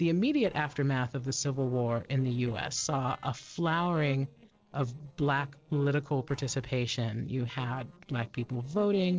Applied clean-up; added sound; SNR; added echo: neural separator model SepFormer DNS4.